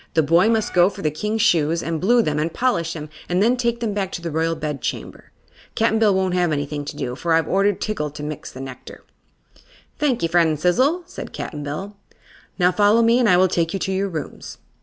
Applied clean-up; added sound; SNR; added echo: none; Bird; 16 dB; none.